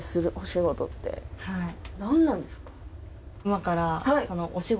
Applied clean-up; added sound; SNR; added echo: none; Aircraft; 13 dB; none.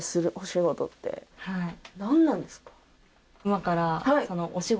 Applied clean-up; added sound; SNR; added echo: none; none; none; none.